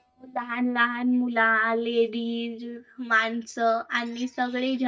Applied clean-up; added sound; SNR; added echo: neural mask model DeepFilterNet 3.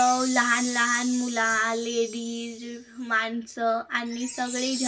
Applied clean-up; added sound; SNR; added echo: none; Chime; 10 dB; reverberation time 0.1 s.